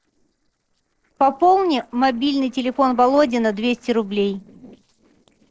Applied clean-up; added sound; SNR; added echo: neural separator model SepFormer DNS4.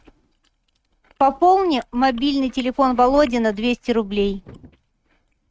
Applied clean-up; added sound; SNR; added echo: neural mask model RNNoise.